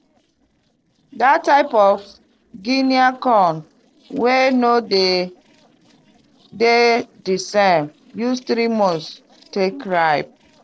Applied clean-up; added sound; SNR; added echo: neural separator model SepFormer DNS4.